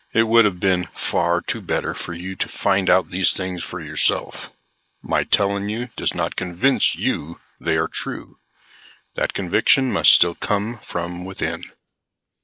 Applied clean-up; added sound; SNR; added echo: neural mask model Resemble Enhance denoiser.